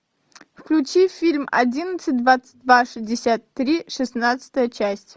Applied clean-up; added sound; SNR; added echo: none; none; none; none.